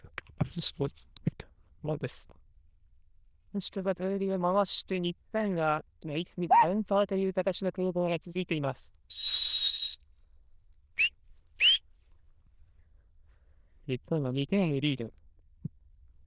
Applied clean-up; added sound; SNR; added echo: neural diffusion model UNIVERSE++.